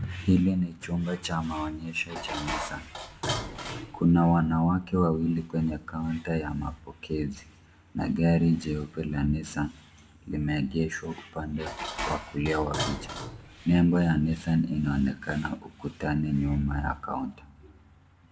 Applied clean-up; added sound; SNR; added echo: none; Dishes, pots, and pans; 9 dB; reverberation time 1.7 s.